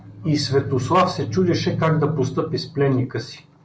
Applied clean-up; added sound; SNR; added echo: none; none; none; none.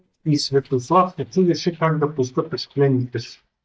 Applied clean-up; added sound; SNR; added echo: neural mask model DeepFilterNet 3.